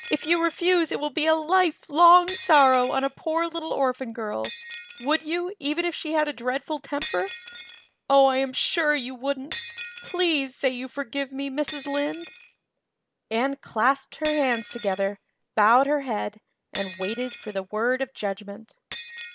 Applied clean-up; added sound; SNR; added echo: none; Shatter; 18 dB; none.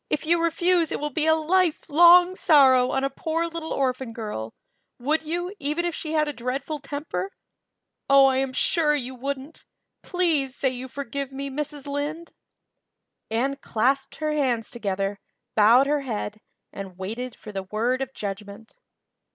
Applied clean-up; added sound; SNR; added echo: none; none; none; none.